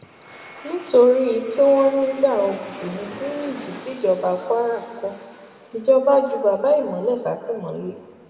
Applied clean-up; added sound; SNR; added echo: none; Aircraft; 20 dB; reverberation time 1.8 s.